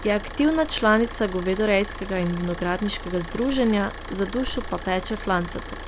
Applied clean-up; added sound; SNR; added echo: none; Idling / Car; 11 dB; none.